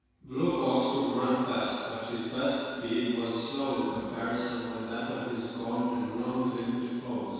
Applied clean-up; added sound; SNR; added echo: none; none; none; reverberation time 2.0 s.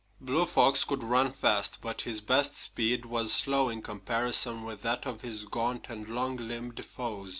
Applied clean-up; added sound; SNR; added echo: none; none; none; none.